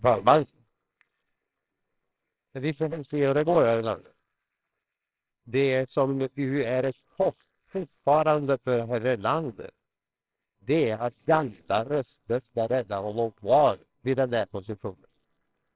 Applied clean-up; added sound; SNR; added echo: neural separator model SepFormer WHAMR!.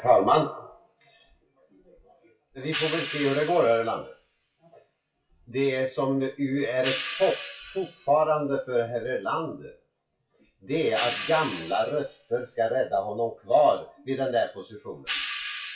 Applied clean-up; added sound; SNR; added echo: classical method WPE with log-MMSE.